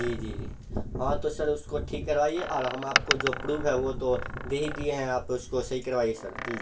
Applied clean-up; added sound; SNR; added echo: none; Door; 7 dB; reverberation time 0.2 s.